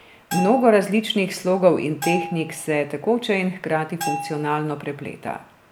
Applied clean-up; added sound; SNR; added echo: none; Bell; 11 dB; none.